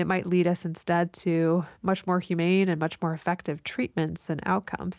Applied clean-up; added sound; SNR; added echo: none; none; none; none.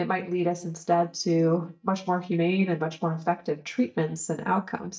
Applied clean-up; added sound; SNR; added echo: neural mask model DeepFilterNet 3.